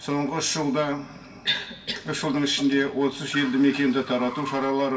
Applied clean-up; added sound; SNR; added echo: none; Car; 18 dB; reverberation time 0.2 s.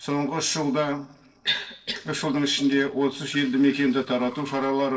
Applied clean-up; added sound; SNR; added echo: neural separator model SepFormer DNS4.